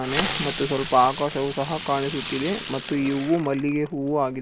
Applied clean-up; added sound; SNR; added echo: none; Fireworks; 5 dB; none.